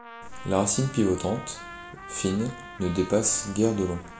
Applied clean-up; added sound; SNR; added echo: none; Trumpet; 16 dB; reverberation time 0.4 s.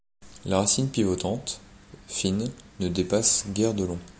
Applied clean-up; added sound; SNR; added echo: none; none; none; none.